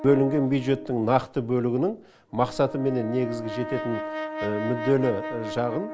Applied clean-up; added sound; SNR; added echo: none; Brass instrument; 10 dB; none.